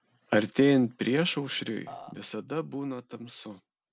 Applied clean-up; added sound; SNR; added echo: none; Burping, eructation; 15 dB; none.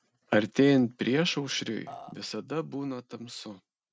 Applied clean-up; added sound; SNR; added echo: neural mask model RNNoise.